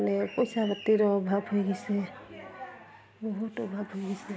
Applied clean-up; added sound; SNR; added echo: none; none; none; none.